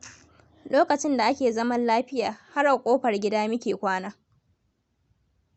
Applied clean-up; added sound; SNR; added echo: none; none; none; none.